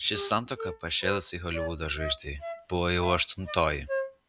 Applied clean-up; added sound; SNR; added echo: none; Wind instrument, woodwind instrument; 9 dB; none.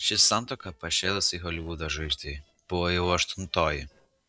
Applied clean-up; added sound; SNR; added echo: neural separator model SepFormer DNS4.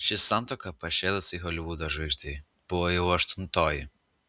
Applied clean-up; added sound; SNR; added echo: none; none; none; none.